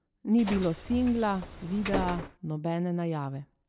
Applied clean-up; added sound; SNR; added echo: none; Bus; 8 dB; none.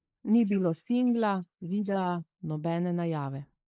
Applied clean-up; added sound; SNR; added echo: neural mask model Resemble Enhance denoiser.